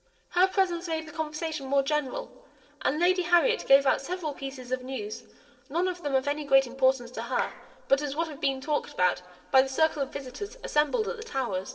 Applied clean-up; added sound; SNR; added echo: neural separator model SepFormer DNS4.